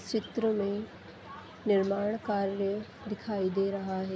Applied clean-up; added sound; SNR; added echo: none; none; none; none.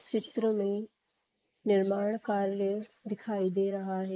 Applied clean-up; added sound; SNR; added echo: neural mask model Resemble Enhance denoiser.